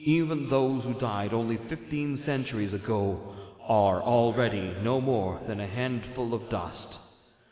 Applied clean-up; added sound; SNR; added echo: none; none; none; none.